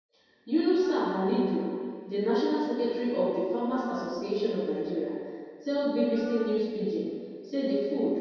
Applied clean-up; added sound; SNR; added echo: none; Wind instrument, woodwind instrument; 20 dB; reverberation time 2.2 s.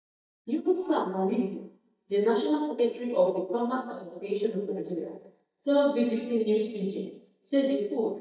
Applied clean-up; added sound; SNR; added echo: neural mask model DeepFilterNet 3.